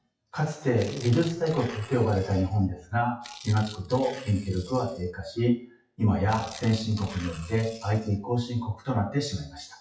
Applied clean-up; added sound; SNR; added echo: classical method WPE with log-MMSE.